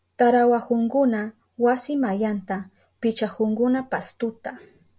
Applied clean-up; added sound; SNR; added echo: none; none; none; none.